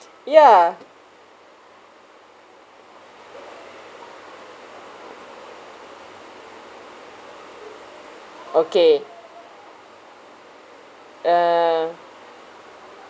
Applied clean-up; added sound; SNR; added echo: none; none; none; none.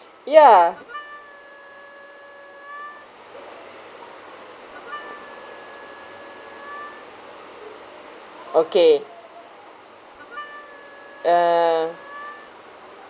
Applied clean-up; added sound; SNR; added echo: none; Harmonica; 19 dB; none.